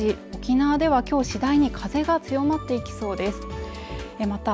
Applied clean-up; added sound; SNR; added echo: none; none; none; none.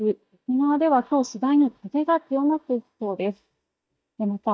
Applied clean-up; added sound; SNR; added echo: neural mask model DeepFilterNet 3.